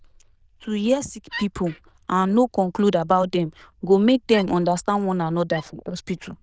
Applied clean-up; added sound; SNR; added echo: neural diffusion model UNIVERSE++.